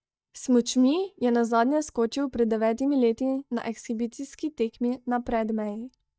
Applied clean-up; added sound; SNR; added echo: neural mask model DeepFilterNet 3.